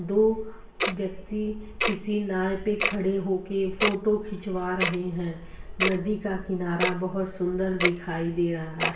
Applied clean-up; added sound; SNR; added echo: none; Tick-tock; 5 dB; reverberation time 0.5 s.